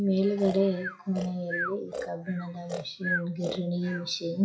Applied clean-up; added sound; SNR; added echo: classical method WPE with log-MMSE.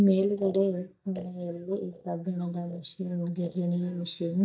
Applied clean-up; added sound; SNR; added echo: neural mask model DeepFilterNet 3.